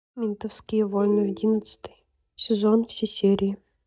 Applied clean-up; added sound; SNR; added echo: neural mask model DeepFilterNet 3.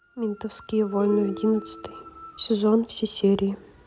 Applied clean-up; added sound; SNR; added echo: none; Telephone; 13 dB; none.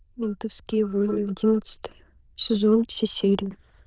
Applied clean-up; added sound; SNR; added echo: neural diffusion model UNIVERSE++.